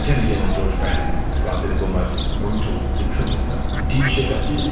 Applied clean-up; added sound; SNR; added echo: none; Fowl; -5 dB; reverberation time 1.1 s.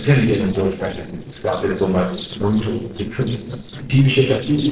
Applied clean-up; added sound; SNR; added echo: neural separator model SepFormer DNS4.